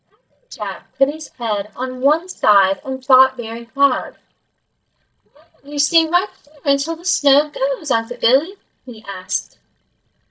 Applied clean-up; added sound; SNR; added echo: neural mask model DeepFilterNet 3.